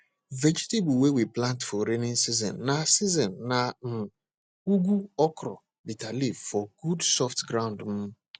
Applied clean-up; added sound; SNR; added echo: none; none; none; none.